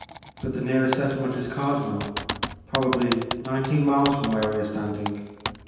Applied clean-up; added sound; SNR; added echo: none; Typing; 6 dB; reverberation time 1.2 s.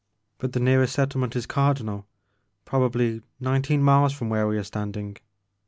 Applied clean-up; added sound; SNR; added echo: none; none; none; none.